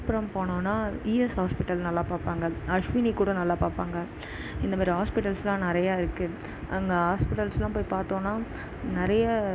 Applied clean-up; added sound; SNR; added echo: none; none; none; none.